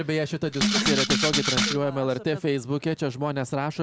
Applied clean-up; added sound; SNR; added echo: none; Rattle (instrument); -2 dB; none.